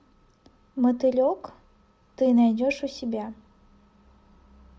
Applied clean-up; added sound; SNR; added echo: none; none; none; none.